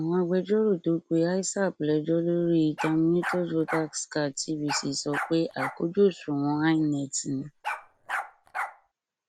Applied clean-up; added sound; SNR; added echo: none; Bark; 9 dB; none.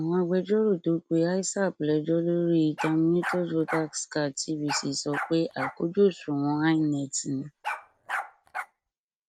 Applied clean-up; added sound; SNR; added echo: neural mask model RNNoise.